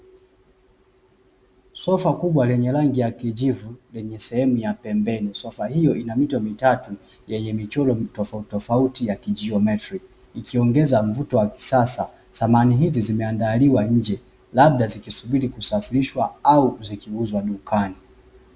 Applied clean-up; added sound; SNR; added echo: none; none; none; none.